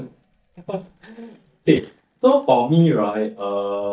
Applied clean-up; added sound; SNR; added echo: neural mask model DeepFilterNet 3.